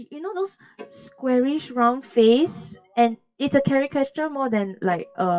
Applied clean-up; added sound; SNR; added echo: classical method WPE with log-MMSE.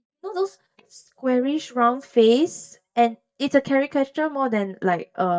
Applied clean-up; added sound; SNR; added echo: neural mask model DeepFilterNet 3.